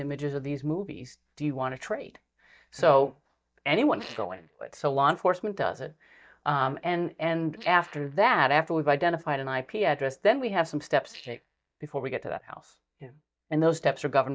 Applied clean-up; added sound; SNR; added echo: neural mask model DeepFilterNet 3.